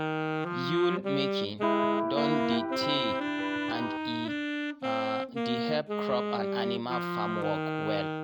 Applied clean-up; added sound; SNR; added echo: none; Wind instrument, woodwind instrument + Electric guitar; -4 dB; none.